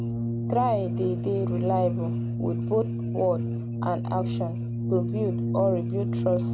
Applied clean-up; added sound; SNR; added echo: none; Brass instrument; -1 dB; none.